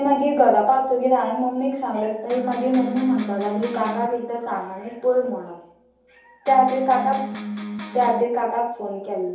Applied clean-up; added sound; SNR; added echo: none; Electric guitar; 9 dB; reverberation time 2.8 s.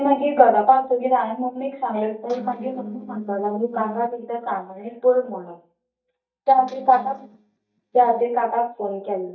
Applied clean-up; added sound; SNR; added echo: neural mask model DeepFilterNet 3.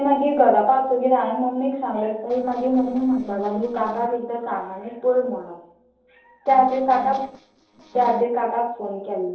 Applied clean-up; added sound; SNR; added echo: neural separator model SepFormer DNS4.